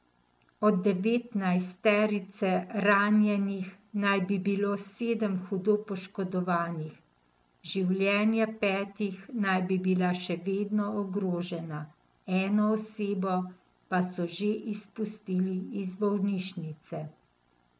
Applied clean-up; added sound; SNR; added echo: none; none; none; none.